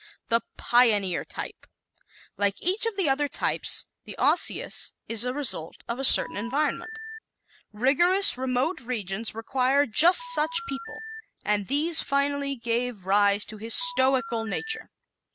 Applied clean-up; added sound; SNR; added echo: none; Telephone; 13 dB; none.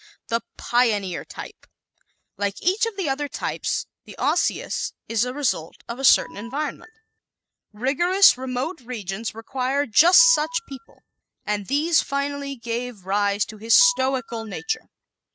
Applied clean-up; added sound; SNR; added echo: neural mask model RNNoise.